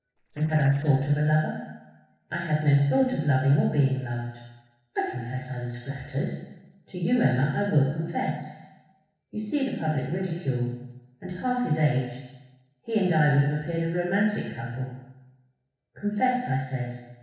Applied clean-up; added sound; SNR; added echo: neural separator model SepFormer DNS4.